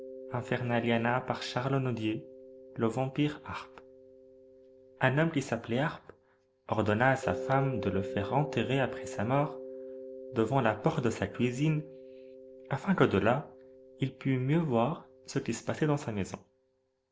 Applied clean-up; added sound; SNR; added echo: none; Mallet percussion; 13 dB; none.